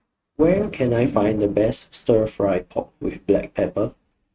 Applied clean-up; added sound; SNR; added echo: neural mask model RNNoise.